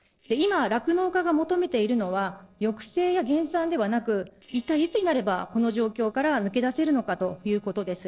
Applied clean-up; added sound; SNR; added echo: neural separator model SepFormer DNS4.